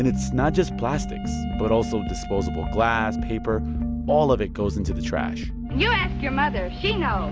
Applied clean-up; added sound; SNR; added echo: none; Wind instrument, woodwind instrument; 19 dB; none.